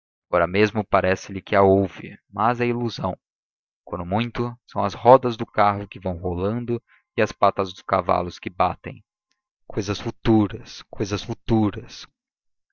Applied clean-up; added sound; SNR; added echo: neural mask model DeepFilterNet 3.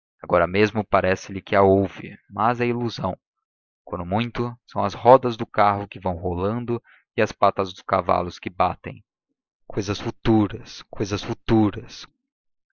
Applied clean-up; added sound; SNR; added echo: neural mask model Resemble Enhance denoiser.